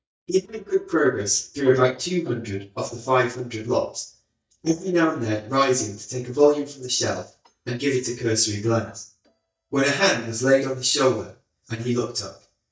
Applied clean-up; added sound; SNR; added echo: neural mask model DeepFilterNet 3.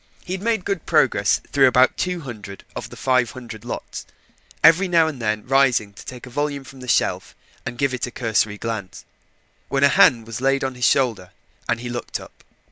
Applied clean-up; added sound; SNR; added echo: none; none; none; none.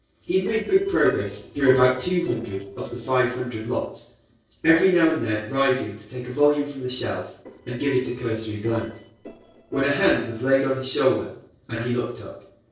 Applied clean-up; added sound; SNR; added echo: neural separator model SepFormer DNS4.